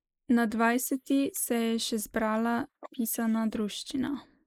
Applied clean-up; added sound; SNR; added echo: neural mask model Resemble Enhance denoiser.